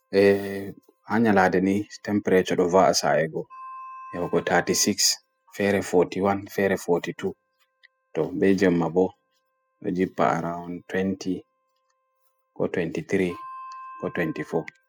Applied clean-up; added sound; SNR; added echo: classical method spectral subtraction.